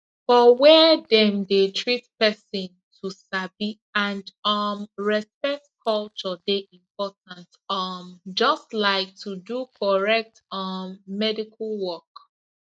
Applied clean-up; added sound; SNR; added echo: neural mask model DeepFilterNet 3.